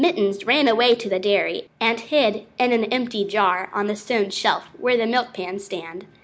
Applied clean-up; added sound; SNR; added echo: none; none; none; none.